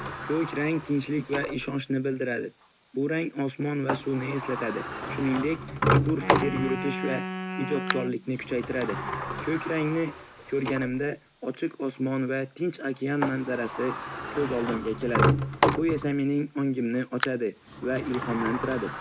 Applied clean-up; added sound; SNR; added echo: none; Wind instrument, woodwind instrument + Sliding door; 2 dB; none.